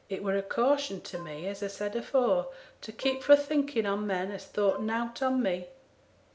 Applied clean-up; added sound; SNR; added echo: none; Plucked string instrument; 20 dB; none.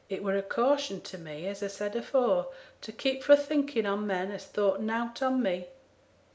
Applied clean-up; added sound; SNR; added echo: none; none; none; none.